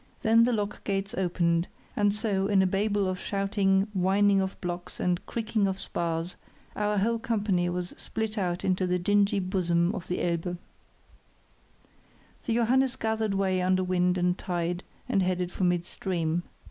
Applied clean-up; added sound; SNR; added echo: none; none; none; none.